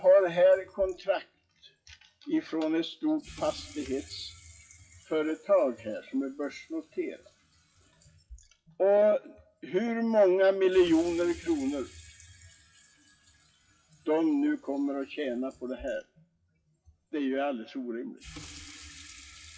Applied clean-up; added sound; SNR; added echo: classical method WPE with log-MMSE.